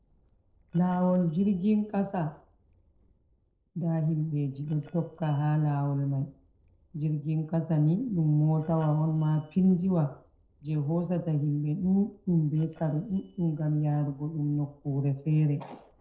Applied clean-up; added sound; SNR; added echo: neural separator model SepFormer DNS4.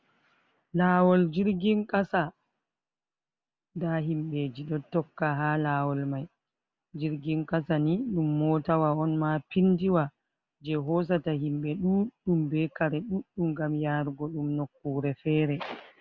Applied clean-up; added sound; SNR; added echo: none; none; none; none.